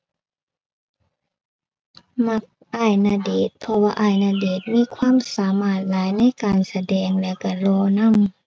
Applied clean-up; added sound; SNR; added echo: none; none; none; none.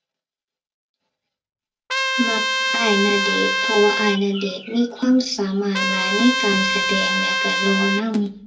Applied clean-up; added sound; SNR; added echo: none; Trumpet; 0 dB; reverberation time 0.2 s.